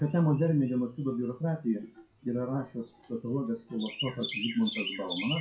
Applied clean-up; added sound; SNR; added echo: classical method WPE with log-MMSE.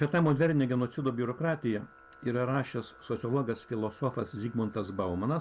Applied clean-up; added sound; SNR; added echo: none; none; none; none.